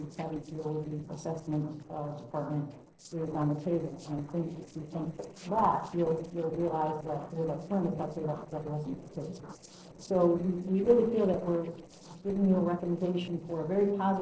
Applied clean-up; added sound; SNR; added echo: neural separator model SepFormer DNS4.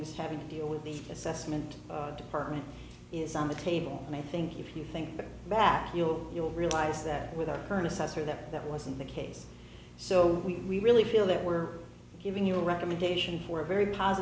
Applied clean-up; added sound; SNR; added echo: none; none; none; none.